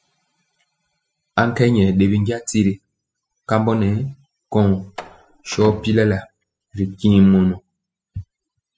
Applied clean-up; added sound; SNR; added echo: classical method spectral subtraction.